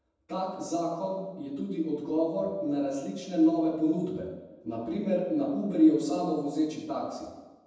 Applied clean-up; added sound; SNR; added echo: none; none; none; reverberation time 1.1 s.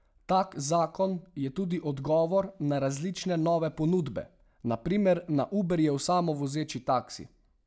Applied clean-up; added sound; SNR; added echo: none; none; none; none.